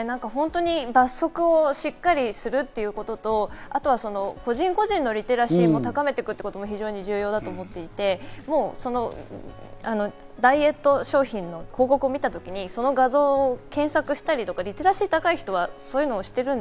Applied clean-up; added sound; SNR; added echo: none; none; none; none.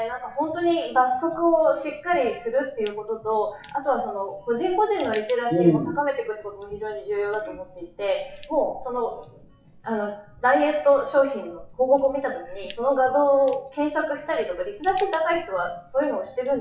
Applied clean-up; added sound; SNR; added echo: classical method WPE with log-MMSE.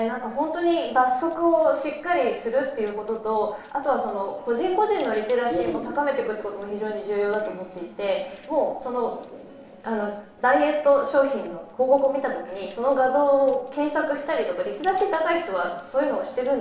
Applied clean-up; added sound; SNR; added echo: neural separator model SepFormer DNS4.